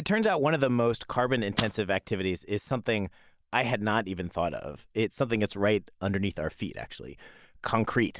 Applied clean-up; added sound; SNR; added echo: neural mask model DeepFilterNet 3.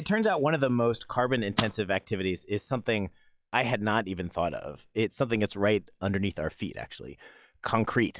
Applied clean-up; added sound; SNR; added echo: classical method log-MMSE.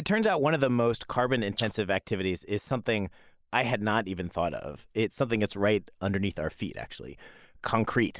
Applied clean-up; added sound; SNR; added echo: neural mask model Resemble Enhance denoiser.